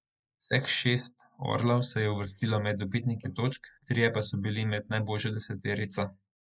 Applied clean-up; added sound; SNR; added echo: neural mask model Resemble Enhance denoiser.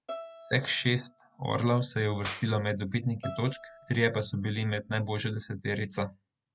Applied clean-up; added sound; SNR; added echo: none; Bowed string instrument + Clapping; 17 dB; none.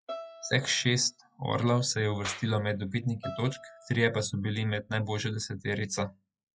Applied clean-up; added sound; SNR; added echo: classical method log-MMSE.